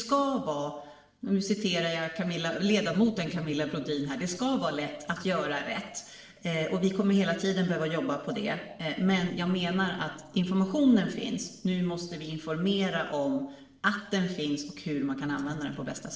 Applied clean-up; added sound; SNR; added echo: neural separator model SepFormer DNS4.